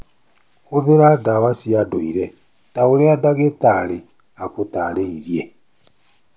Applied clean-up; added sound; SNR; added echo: none; none; none; none.